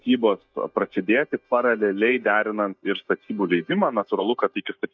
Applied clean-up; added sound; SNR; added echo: neural mask model DeepFilterNet 3.